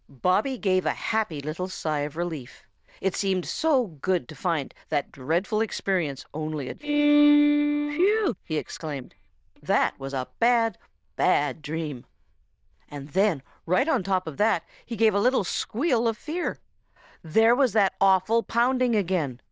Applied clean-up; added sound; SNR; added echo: neural diffusion model UNIVERSE++.